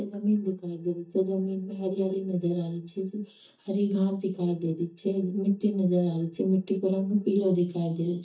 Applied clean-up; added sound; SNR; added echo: neural mask model DeepFilterNet 3.